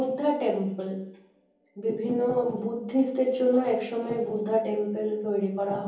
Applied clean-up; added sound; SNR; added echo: none; none; none; reverberation time 0.7 s.